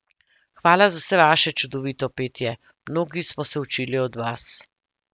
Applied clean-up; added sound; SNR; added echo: none; none; none; none.